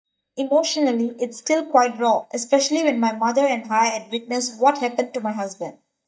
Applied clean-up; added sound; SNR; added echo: neural mask model DeepFilterNet 3.